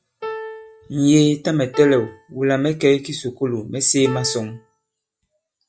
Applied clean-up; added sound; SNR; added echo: classical method log-MMSE.